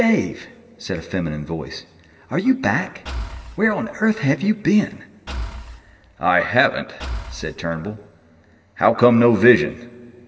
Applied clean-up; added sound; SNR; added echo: none; Engine / Car; 11 dB; reverberation time 1.7 s.